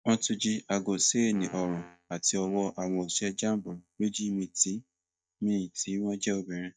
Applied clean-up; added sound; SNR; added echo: neural mask model DeepFilterNet 3.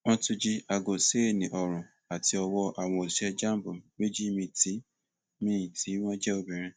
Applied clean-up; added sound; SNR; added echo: none; none; none; none.